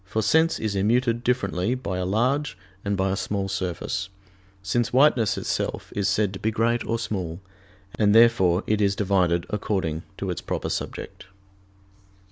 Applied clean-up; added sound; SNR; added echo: none; none; none; none.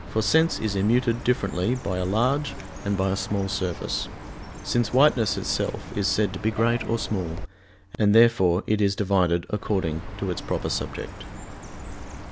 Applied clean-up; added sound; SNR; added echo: none; Chirp, tweet; 12 dB; none.